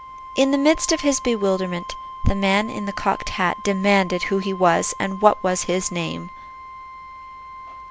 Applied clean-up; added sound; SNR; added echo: none; Wind instrument, woodwind instrument; 14 dB; none.